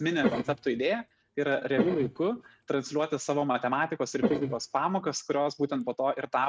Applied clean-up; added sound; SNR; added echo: neural mask model RNNoise.